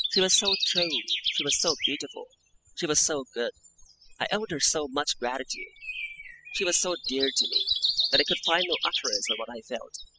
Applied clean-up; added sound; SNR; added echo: classical method spectral subtraction.